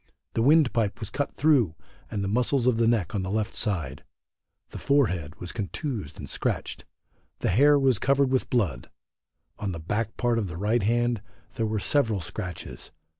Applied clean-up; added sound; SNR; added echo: none; none; none; none.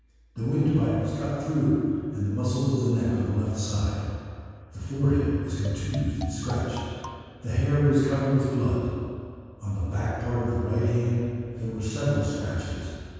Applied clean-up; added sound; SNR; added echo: none; Marimba, xylophone; 16 dB; reverberation time 2.1 s.